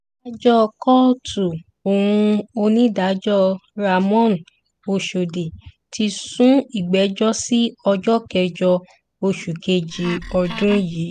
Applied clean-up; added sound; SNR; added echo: none; Wood; 13 dB; none.